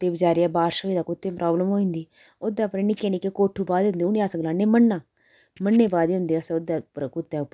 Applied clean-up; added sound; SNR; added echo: none; none; none; none.